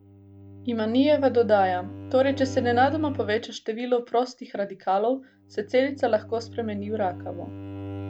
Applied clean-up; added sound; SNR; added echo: none; Bowed string instrument; 14 dB; none.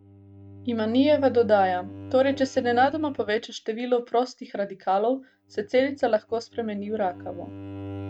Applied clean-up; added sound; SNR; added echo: neural mask model RNNoise.